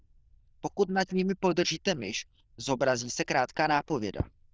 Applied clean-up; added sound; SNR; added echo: neural diffusion model UNIVERSE++.